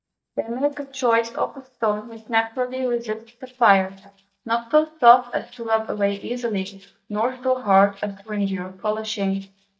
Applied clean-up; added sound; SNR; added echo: neural mask model DeepFilterNet 3.